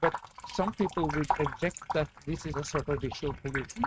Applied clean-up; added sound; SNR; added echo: neural mask model RNNoise.